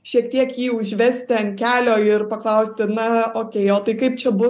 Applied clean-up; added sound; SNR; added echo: none; none; none; none.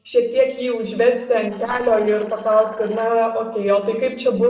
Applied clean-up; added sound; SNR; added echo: neural separator model SepFormer DNS4.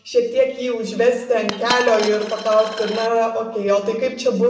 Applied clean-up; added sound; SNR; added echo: none; Coin (dropping); 14 dB; reverberation time 0.9 s.